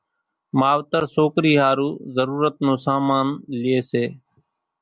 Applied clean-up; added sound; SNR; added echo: none; none; none; none.